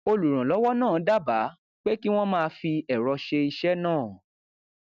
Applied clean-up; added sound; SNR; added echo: none; none; none; none.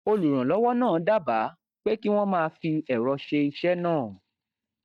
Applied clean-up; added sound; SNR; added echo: neural mask model DeepFilterNet 3.